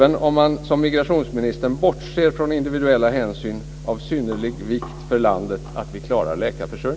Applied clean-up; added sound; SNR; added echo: none; none; none; none.